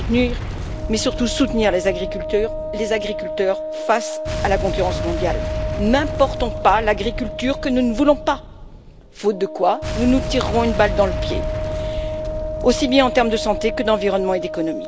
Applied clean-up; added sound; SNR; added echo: none; Wind instrument, woodwind instrument + Boom; 5 dB; none.